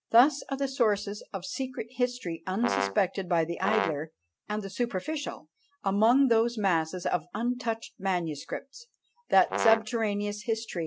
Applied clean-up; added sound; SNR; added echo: none; Brass instrument; 5 dB; none.